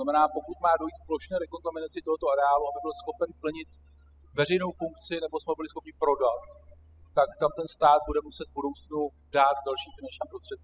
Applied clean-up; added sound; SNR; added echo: classical method spectral subtraction.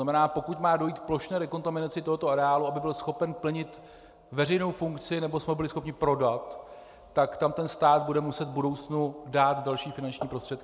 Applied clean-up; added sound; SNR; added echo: none; none; none; none.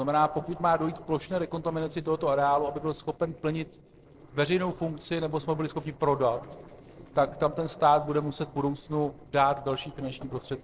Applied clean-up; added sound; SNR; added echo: neural separator model SepFormer DNS4.